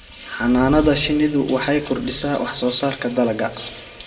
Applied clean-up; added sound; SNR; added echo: none; none; none; reverberation time 1.1 s.